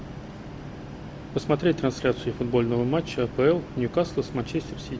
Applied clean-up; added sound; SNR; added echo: none; none; none; none.